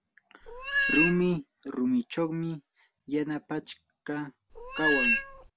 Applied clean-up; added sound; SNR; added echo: none; Meow; -3 dB; none.